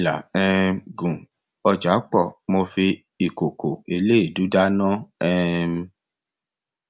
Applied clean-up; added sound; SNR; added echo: none; none; none; none.